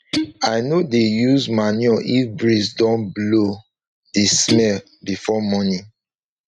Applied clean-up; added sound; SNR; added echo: neural mask model RNNoise.